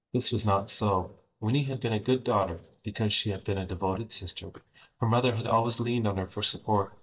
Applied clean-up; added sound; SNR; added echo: neural mask model DeepFilterNet 3.